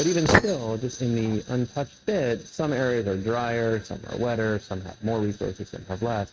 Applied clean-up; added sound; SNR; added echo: neural mask model RNNoise.